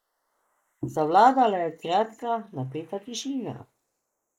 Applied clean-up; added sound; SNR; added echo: neural mask model Resemble Enhance denoiser.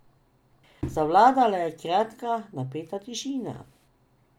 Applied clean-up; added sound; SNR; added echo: none; none; none; none.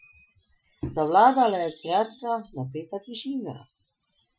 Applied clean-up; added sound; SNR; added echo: classical method Wiener filter.